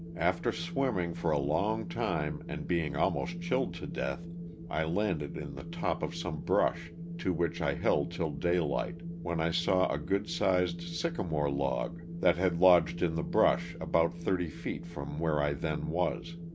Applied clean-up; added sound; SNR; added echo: none; Wind; 9 dB; none.